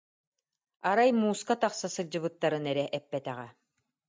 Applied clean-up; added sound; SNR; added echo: none; none; none; none.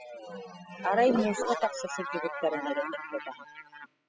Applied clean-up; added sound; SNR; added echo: classical method spectral subtraction.